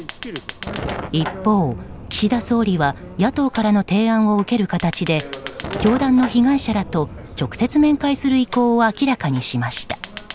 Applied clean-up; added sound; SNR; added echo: none; Fire; 13 dB; none.